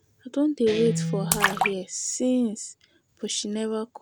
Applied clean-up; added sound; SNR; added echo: none; Guitar + Splash, splatter; 3 dB; none.